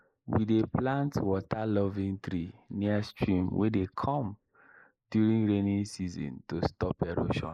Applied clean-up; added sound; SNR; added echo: neural mask model Resemble Enhance denoiser.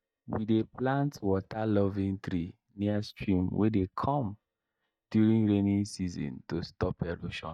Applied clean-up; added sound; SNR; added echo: neural mask model DeepFilterNet 3.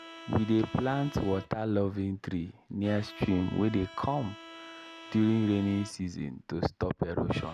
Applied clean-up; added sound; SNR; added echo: none; Bowed string instrument; 18 dB; none.